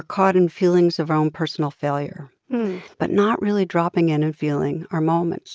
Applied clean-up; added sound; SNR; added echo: none; none; none; none.